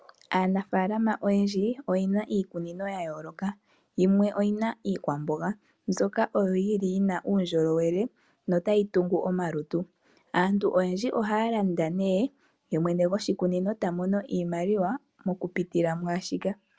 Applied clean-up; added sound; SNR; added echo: none; none; none; none.